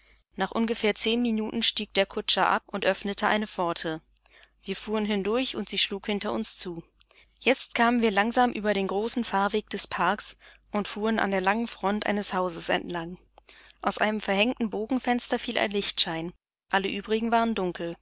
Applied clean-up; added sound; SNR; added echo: none; none; none; none.